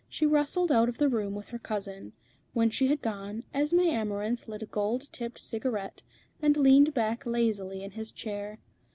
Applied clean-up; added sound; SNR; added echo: none; none; none; none.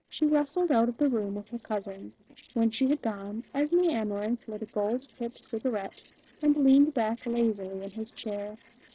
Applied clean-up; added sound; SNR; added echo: neural separator model SepFormer DNS4.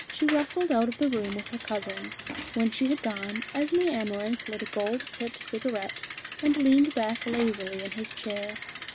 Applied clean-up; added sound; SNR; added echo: none; Bicycle; 10 dB; none.